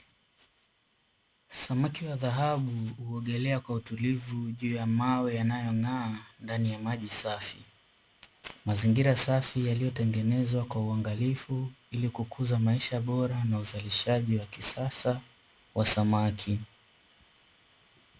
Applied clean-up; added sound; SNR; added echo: none; none; none; none.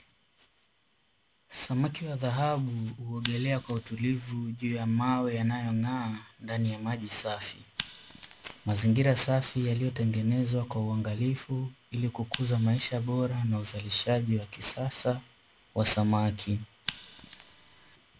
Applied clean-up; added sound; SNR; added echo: none; Scissors; 19 dB; none.